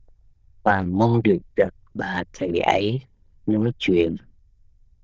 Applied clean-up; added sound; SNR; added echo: neural diffusion model UNIVERSE++.